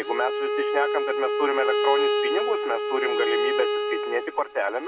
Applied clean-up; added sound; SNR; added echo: none; Bowed string instrument; -2 dB; none.